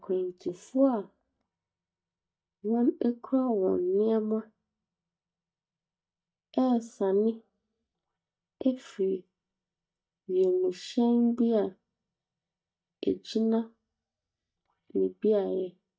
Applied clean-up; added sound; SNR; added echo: neural mask model DeepFilterNet 3.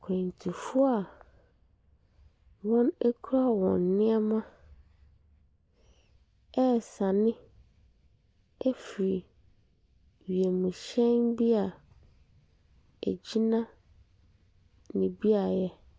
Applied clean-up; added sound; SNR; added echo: none; none; none; none.